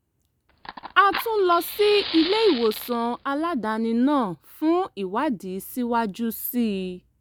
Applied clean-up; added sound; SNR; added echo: none; Fire; 12 dB; none.